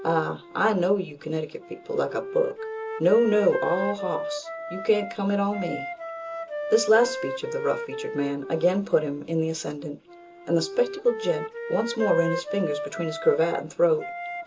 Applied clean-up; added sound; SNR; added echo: none; Wind instrument, woodwind instrument; 9 dB; reverberation time 0.2 s.